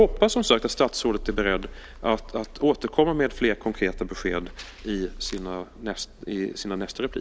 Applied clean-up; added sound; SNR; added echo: none; Purr; 13 dB; none.